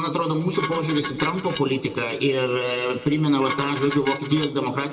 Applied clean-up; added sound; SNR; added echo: none; Dishes, pots, and pans; 11 dB; reverberation time 1.7 s.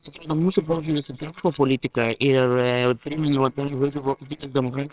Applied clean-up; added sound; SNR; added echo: neural separator model SepFormer WHAMR!.